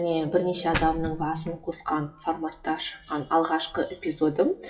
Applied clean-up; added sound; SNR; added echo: classical method WPE with log-MMSE.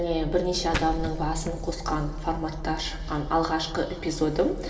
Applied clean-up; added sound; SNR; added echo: none; Splash, splatter; 11 dB; reverberation time 2.3 s.